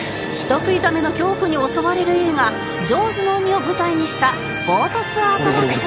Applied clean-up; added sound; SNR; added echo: none; none; none; none.